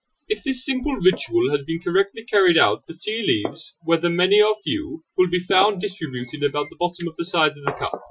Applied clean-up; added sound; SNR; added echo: classical method Wiener filter.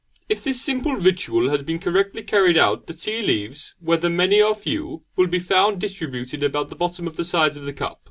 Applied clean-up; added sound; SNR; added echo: none; none; none; none.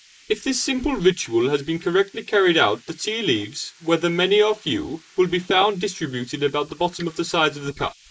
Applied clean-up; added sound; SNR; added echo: neural mask model Resemble Enhance denoiser.